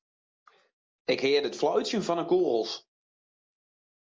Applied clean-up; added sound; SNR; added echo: none; none; none; none.